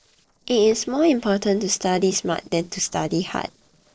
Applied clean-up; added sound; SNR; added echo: neural separator model SepFormer DNS4.